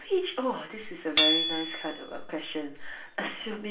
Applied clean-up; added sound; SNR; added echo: none; Hammer / Chink, clink; -1 dB; reverberation time 0.3 s.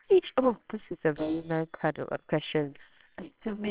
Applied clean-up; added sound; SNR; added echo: neural separator model SepFormer WHAMR!.